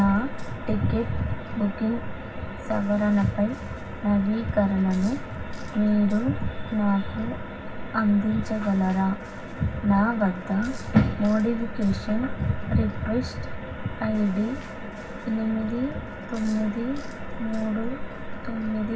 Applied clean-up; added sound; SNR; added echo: none; Chewing, mastication; 10 dB; reverberation time 0.4 s.